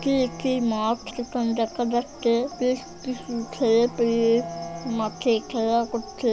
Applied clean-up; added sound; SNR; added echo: none; Insect + Bowed string instrument; 18 dB; none.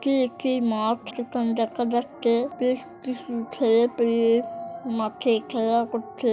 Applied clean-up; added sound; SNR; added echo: none; none; none; none.